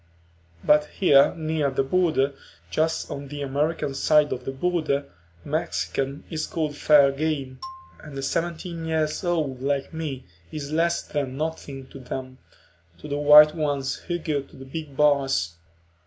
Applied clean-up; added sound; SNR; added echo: none; Marimba, xylophone; 19 dB; none.